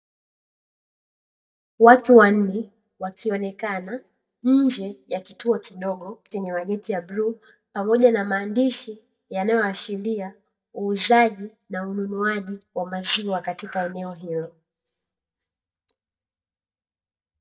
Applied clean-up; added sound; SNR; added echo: neural mask model DeepFilterNet 3.